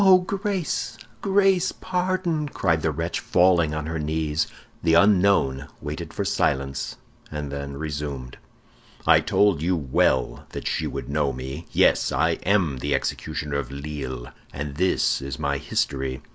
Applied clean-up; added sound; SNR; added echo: none; none; none; none.